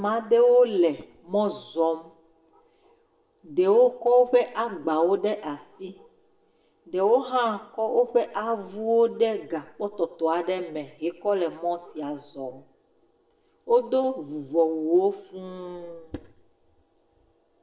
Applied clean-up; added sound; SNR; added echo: none; none; none; reverberation time 0.6 s.